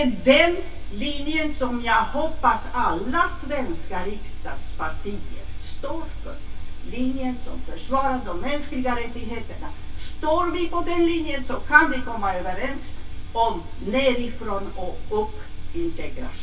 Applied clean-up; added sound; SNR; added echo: none; none; none; reverberation time 0.1 s.